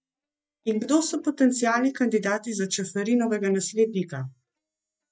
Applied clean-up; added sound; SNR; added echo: neural mask model DeepFilterNet 3.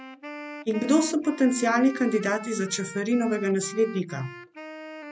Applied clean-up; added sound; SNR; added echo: none; Wind instrument, woodwind instrument; 15 dB; none.